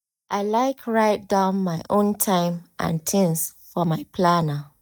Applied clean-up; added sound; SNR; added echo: neural mask model DeepFilterNet 3.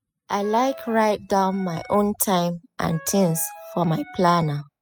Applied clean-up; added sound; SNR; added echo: classical method spectral subtraction.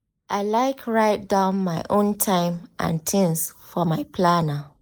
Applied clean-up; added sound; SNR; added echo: neural mask model Resemble Enhance denoiser.